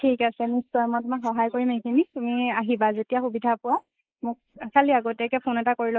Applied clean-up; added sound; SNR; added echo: neural mask model Resemble Enhance denoiser.